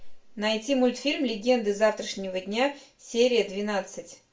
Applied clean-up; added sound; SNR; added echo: none; none; none; reverberation time 0.3 s.